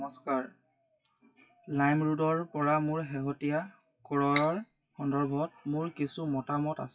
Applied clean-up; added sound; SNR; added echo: classical method WPE with log-MMSE.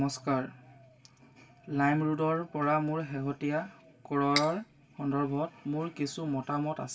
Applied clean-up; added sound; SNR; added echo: none; Cutlery, silverware; 5 dB; reverberation time 0.2 s.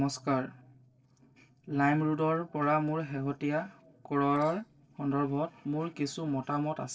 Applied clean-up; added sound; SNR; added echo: neural separator model SepFormer DNS4.